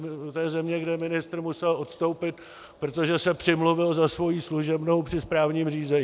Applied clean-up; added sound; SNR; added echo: none; none; none; none.